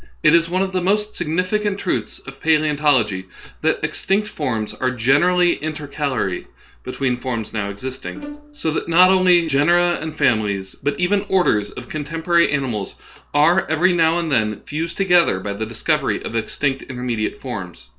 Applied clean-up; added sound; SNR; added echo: none; Bowed string instrument; 17 dB; none.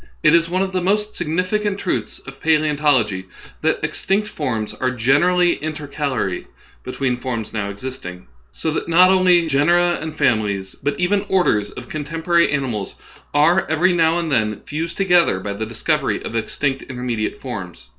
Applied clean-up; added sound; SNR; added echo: none; none; none; none.